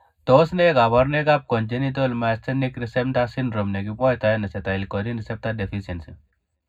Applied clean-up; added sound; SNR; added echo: none; none; none; reverberation time 0.3 s.